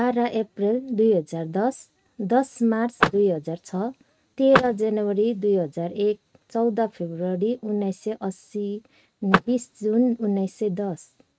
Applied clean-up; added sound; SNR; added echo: neural mask model RNNoise.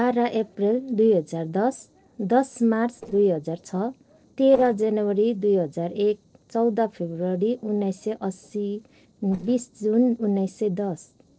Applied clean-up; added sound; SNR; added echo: neural separator model SepFormer DNS4.